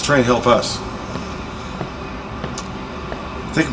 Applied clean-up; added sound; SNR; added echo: none; Walk, footsteps / Siren; 15 dB; reverberation time 0.2 s.